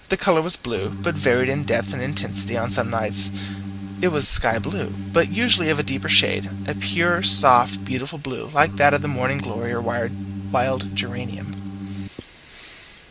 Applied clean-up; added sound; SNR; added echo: none; Organ; 8 dB; none.